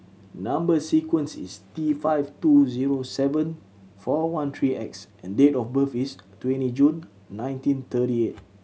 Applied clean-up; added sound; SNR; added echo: none; none; none; none.